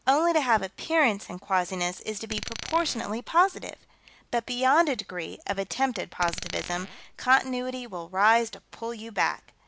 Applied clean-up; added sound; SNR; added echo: none; Glass; 13 dB; none.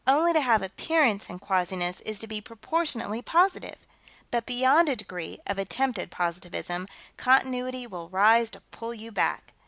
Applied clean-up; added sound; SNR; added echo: none; none; none; none.